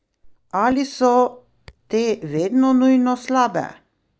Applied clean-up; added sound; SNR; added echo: neural mask model DeepFilterNet 3.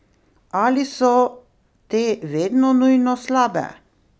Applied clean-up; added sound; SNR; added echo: none; none; none; none.